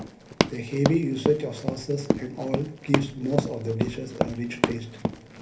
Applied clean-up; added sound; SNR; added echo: none; Run; 0 dB; reverberation time 0.3 s.